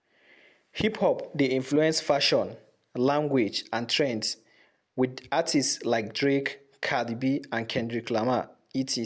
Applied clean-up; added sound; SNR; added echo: none; none; none; none.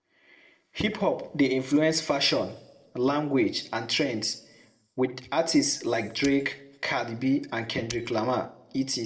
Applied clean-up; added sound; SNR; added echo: neural separator model SepFormer DNS4.